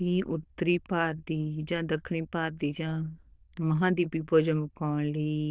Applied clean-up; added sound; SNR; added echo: neural diffusion model UNIVERSE++.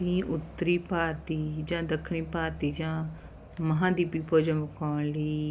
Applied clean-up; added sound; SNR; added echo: none; Alarm / Truck; 17 dB; none.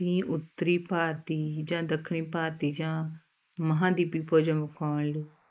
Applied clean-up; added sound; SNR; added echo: neural mask model Resemble Enhance denoiser.